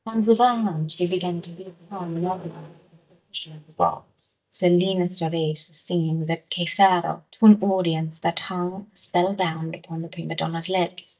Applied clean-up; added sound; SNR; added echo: neural mask model DeepFilterNet 3.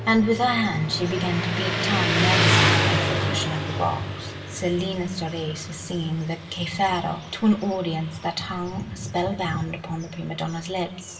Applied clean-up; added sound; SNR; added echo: none; Motorcycle; 1 dB; reverberation time 0.9 s.